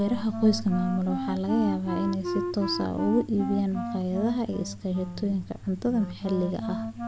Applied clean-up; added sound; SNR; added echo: none; Wind instrument, woodwind instrument; 6 dB; none.